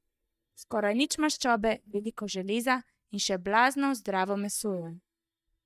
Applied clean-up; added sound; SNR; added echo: neural mask model DeepFilterNet 3.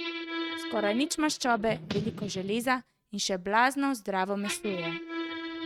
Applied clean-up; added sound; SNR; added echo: neural mask model RNNoise.